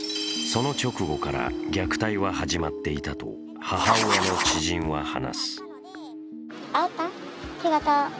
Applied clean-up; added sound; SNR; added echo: none; Writing; -1 dB; none.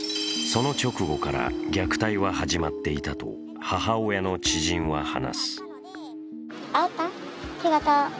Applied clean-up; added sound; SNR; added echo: none; none; none; none.